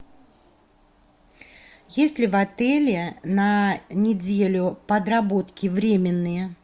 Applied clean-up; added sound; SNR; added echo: none; none; none; none.